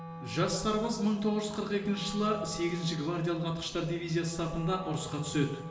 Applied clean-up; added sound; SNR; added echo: none; Wind instrument, woodwind instrument; 11 dB; reverberation time 1.0 s.